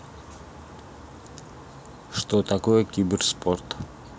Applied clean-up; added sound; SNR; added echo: none; none; none; none.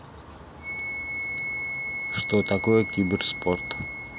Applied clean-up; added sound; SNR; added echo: none; Wind instrument, woodwind instrument; 5 dB; none.